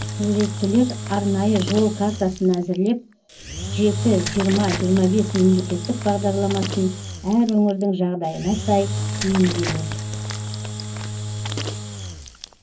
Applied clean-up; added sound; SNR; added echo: none; Engine / Drill; 7 dB; reverberation time 0.3 s.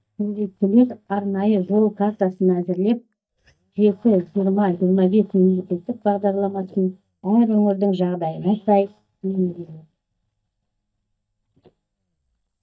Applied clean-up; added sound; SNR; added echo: neural mask model DeepFilterNet 3.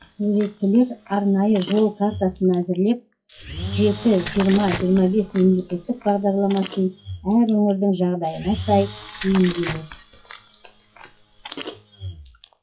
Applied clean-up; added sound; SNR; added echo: classical method WPE with log-MMSE.